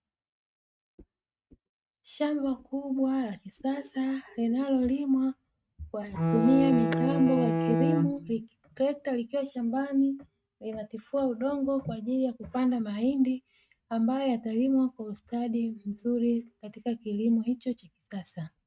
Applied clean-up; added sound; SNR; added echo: neural mask model RNNoise.